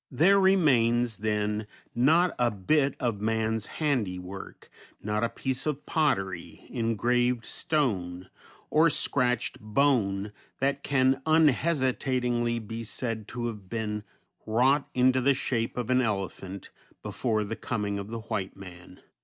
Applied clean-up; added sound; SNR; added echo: none; none; none; none.